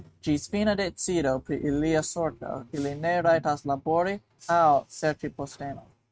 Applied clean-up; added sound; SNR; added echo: neural mask model RNNoise.